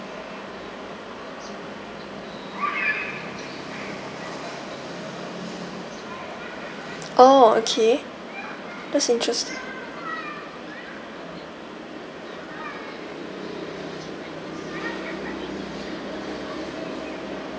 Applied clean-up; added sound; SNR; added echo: none; none; none; none.